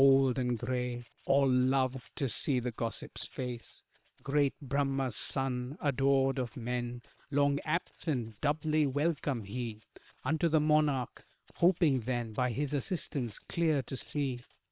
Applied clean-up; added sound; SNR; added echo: neural separator model SepFormer WHAM!.